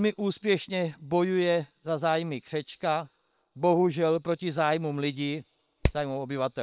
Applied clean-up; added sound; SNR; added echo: neural separator model SepFormer WHAM!.